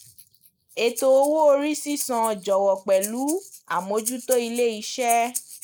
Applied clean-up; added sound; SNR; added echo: neural mask model Resemble Enhance denoiser.